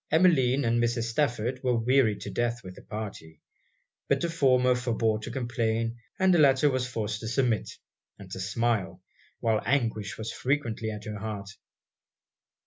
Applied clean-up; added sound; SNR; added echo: none; none; none; none.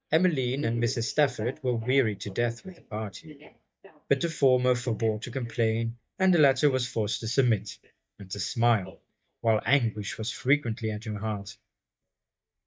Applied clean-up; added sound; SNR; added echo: neural mask model DeepFilterNet 3.